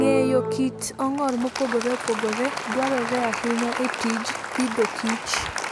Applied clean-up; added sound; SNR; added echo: none; Applause; 3 dB; none.